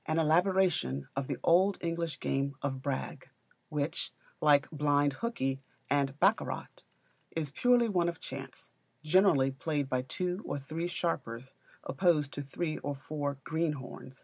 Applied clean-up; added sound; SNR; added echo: none; none; none; none.